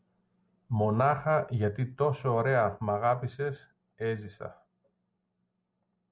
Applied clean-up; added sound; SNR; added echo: none; none; none; none.